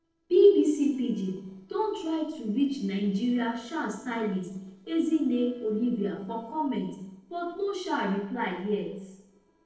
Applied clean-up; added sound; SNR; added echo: neural separator model SepFormer DNS4.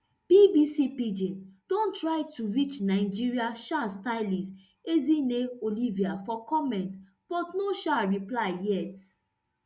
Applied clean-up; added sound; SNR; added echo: none; none; none; none.